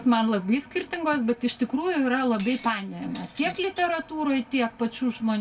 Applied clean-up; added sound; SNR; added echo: none; Shatter; 15 dB; reverberation time 0.2 s.